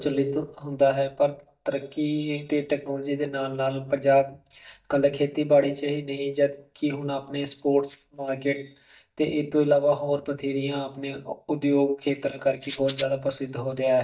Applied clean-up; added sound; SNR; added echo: neural mask model DeepFilterNet 3.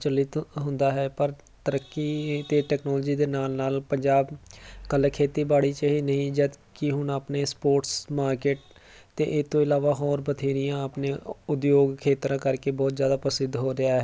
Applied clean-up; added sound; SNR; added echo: none; none; none; none.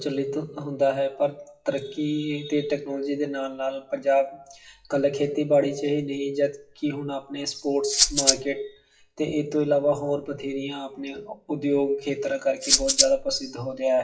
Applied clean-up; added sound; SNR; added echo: classical method WPE with log-MMSE.